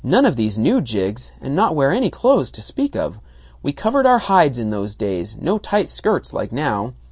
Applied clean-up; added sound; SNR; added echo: none; none; none; none.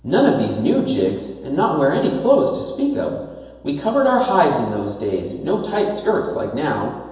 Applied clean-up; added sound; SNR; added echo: none; none; none; reverberation time 1.0 s.